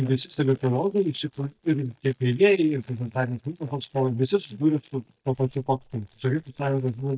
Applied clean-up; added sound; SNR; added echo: neural mask model DeepFilterNet 3.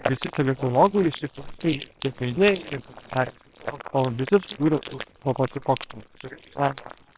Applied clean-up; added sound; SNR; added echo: neural separator model SepFormer WHAMR!.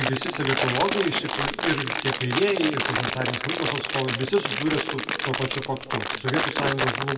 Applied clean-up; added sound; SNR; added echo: none; Crumpling, crinkling; 1 dB; reverberation time 1.5 s.